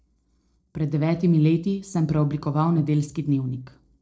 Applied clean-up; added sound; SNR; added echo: neural separator model SepFormer DNS4.